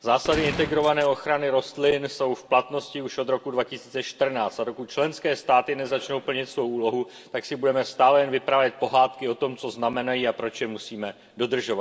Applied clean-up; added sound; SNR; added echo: none; Gunshot, gunfire; 10 dB; reverberation time 0.8 s.